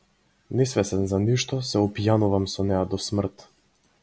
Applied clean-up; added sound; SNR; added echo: none; none; none; none.